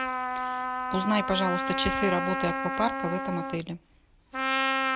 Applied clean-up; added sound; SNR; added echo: none; Trumpet; -1 dB; none.